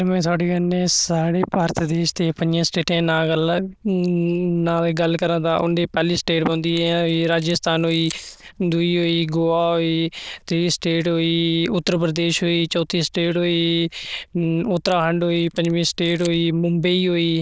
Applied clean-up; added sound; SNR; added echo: neural diffusion model UNIVERSE++.